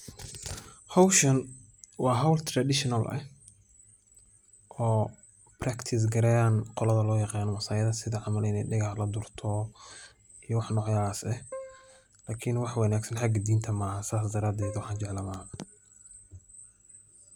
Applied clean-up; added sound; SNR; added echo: none; Keyboard (musical); 14 dB; none.